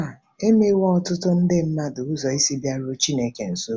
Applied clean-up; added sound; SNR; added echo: none; none; none; none.